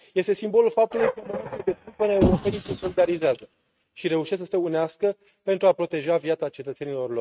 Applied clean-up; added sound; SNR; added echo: neural mask model RNNoise.